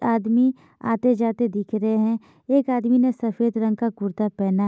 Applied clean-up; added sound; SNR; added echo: none; none; none; none.